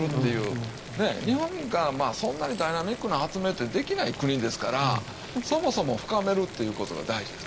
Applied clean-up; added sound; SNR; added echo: none; Boiling; 13 dB; none.